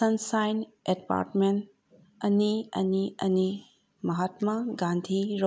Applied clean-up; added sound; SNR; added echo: none; none; none; none.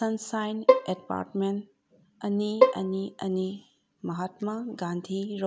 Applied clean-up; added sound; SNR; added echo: none; Bowed string instrument; -3 dB; none.